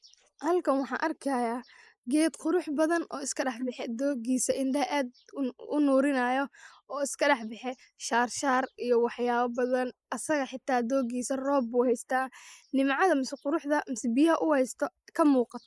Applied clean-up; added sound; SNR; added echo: neural mask model Resemble Enhance denoiser.